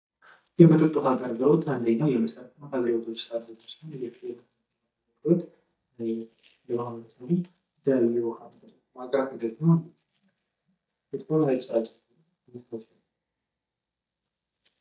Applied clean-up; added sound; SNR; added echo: neural mask model DeepFilterNet 3.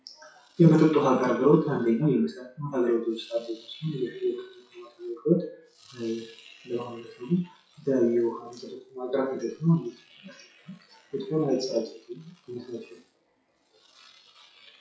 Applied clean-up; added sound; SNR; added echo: classical method WPE with log-MMSE.